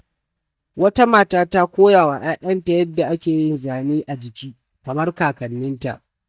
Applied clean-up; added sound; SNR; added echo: neural mask model DeepFilterNet 3.